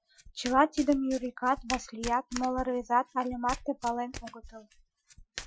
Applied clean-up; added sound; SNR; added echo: classical method Wiener filter.